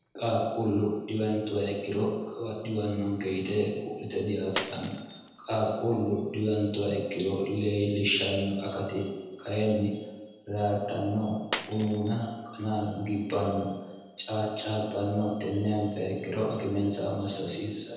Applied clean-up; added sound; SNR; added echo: none; Shatter; 15 dB; reverberation time 1.0 s.